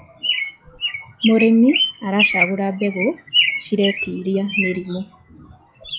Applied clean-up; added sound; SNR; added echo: classical method log-MMSE.